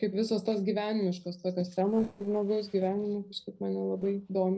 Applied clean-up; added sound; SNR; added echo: neural separator model SepFormer DNS4.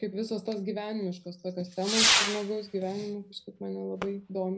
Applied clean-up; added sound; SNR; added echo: none; Whoosh, swoosh, swish / Fireworks; -1 dB; reverberation time 0.4 s.